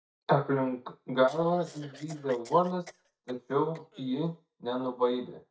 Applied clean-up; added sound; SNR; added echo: neural mask model DeepFilterNet 3.